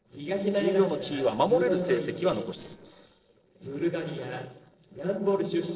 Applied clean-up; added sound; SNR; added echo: neural separator model SepFormer DNS4.